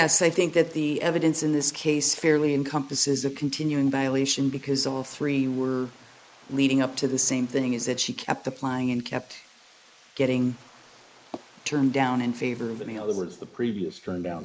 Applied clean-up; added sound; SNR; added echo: neural mask model Resemble Enhance denoiser.